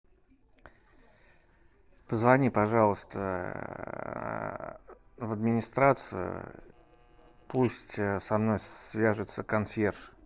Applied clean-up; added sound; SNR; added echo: neural separator model SepFormer DNS4.